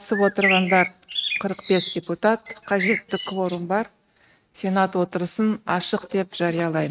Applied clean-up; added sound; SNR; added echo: neural mask model RNNoise.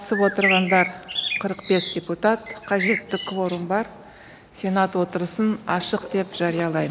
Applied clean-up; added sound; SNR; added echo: none; Bird; 5 dB; none.